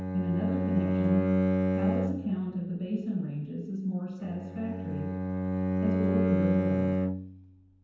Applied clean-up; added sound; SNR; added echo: none; Bowed string instrument; -4 dB; reverberation time 1.0 s.